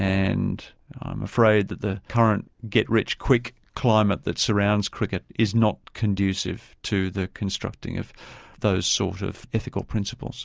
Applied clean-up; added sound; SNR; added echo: none; none; none; none.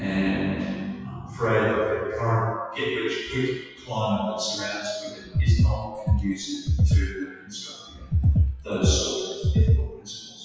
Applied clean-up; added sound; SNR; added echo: classical method WPE with log-MMSE.